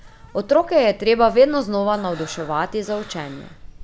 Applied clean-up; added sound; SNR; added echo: none; Insect + Breathing; 19 dB; none.